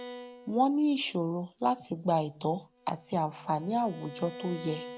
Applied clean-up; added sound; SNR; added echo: none; Bowed string instrument; 16 dB; none.